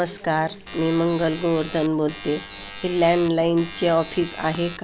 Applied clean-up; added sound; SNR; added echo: none; Alarm; 15 dB; none.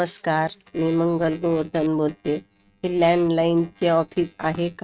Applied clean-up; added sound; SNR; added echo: neural mask model RNNoise.